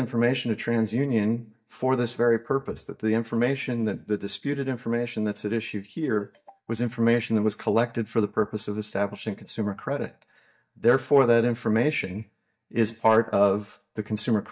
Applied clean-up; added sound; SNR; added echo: neural mask model DeepFilterNet 3.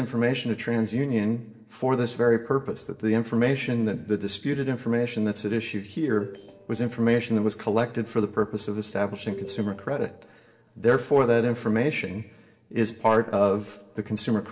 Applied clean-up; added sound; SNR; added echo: neural separator model SepFormer DNS4.